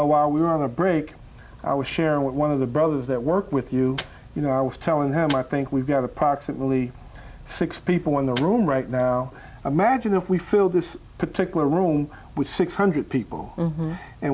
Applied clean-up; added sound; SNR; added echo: none; Microwave oven; 19 dB; none.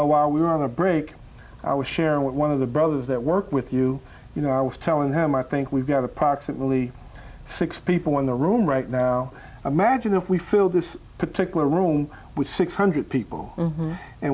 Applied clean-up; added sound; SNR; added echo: none; none; none; none.